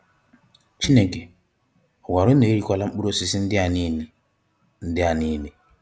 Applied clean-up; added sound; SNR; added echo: none; Bowed string instrument; 16 dB; none.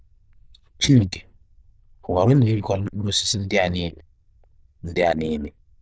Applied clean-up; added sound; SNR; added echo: neural diffusion model UNIVERSE++.